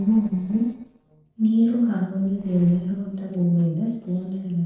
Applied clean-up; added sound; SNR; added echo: neural separator model SepFormer DNS4.